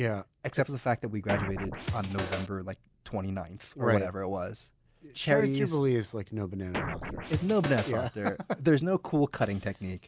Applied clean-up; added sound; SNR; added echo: none; Scratching (performance technique); 5 dB; none.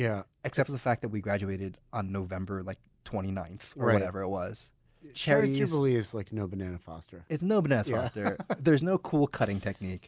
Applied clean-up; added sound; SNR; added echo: none; none; none; none.